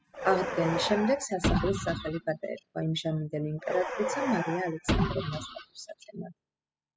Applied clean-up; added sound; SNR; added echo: classical method spectral subtraction.